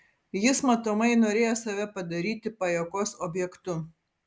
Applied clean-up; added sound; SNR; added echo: none; none; none; none.